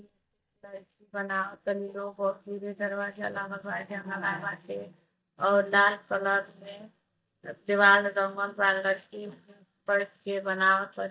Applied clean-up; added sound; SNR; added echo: neural mask model DeepFilterNet 3.